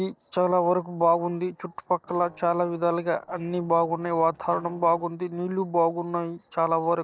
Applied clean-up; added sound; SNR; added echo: neural separator model SepFormer DNS4.